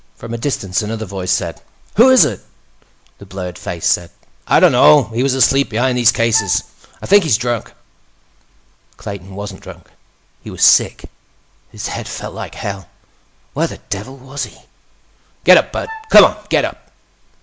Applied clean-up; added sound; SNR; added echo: none; Wind instrument, woodwind instrument; 15 dB; none.